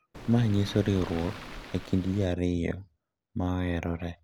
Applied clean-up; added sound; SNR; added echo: none; Waves, surf; 13 dB; none.